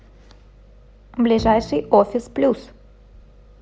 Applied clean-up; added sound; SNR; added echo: none; Bowed string instrument; 14 dB; none.